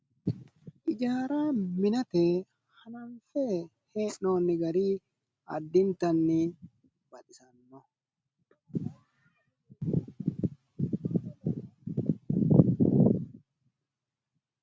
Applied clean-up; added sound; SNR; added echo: none; none; none; none.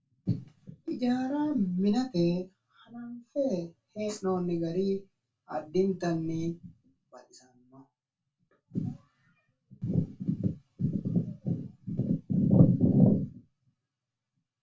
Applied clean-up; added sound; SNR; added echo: none; none; none; reverberation time 0.2 s.